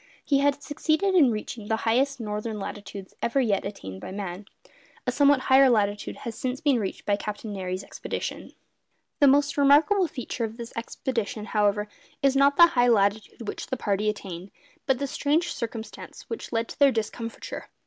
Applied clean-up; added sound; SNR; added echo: none; none; none; none.